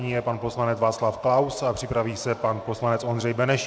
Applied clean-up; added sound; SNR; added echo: none; none; none; none.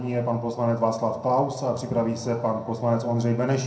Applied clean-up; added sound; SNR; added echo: none; none; none; reverberation time 0.5 s.